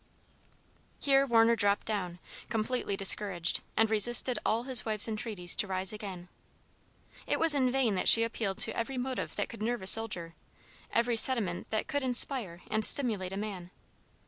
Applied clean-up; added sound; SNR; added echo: none; none; none; none.